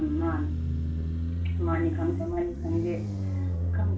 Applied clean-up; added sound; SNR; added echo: none; Motorcycle; -4 dB; reverberation time 0.3 s.